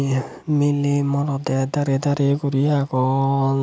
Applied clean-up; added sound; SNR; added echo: none; none; none; none.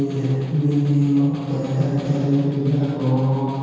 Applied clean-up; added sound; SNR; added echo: none; Snare drum; 18 dB; reverberation time 2.0 s.